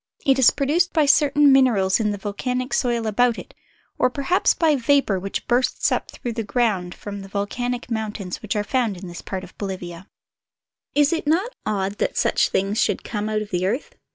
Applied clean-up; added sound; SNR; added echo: none; none; none; none.